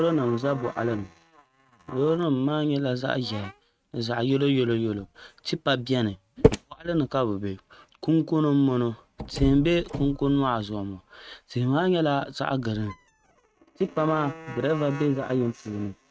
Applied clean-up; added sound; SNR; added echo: neural mask model RNNoise.